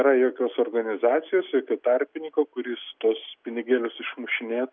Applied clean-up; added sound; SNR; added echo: none; none; none; none.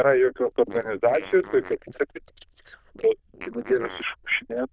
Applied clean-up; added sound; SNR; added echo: neural diffusion model UNIVERSE++.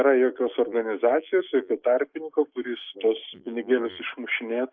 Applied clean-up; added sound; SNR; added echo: neural mask model Resemble Enhance denoiser.